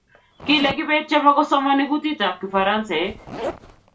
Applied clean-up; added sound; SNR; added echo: none; Zipper (clothing); 16 dB; reverberation time 0.2 s.